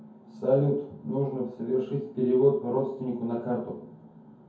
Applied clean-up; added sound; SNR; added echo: none; none; none; reverberation time 0.6 s.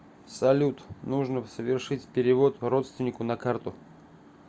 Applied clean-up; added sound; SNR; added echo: none; none; none; none.